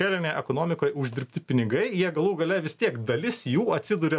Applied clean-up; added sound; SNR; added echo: none; none; none; none.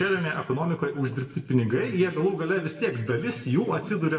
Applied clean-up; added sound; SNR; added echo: none; none; none; reverberation time 1.1 s.